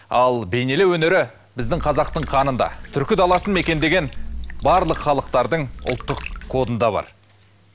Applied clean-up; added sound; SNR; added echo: none; Water / Liquid; 10 dB; none.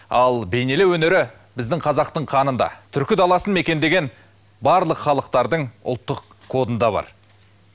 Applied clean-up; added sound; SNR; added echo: none; none; none; none.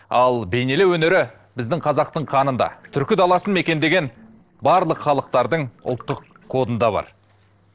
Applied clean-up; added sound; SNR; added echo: neural separator model SepFormer DNS4.